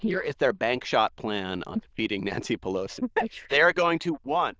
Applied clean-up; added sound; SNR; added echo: neural diffusion model UNIVERSE++.